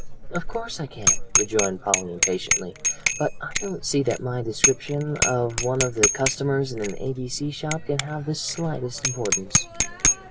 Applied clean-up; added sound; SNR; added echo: none; Bicycle bell; -1 dB; none.